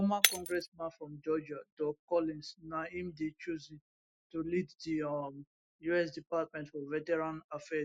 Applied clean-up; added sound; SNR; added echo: classical method Wiener filter.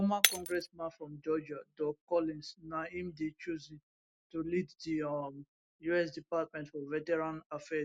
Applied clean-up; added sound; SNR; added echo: none; Shatter; 2 dB; none.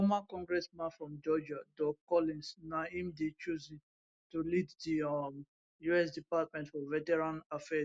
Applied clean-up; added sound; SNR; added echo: none; none; none; none.